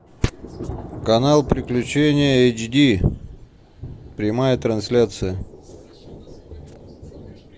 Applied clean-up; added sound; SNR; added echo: none; Thunder / Rain; 16 dB; none.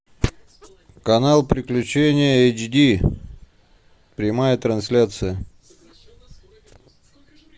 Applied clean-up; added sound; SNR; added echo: none; none; none; none.